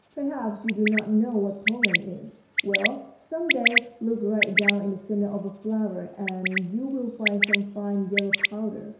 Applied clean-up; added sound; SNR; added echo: none; Bird; 1 dB; reverberation time 0.7 s.